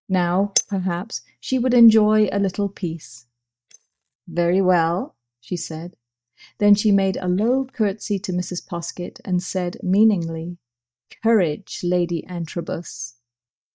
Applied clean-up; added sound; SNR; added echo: neural mask model DeepFilterNet 3.